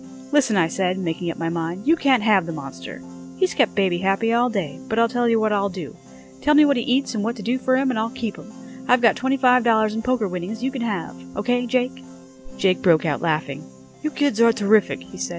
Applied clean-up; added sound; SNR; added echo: none; Piano; 17 dB; none.